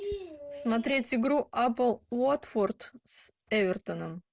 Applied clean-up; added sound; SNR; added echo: none; none; none; none.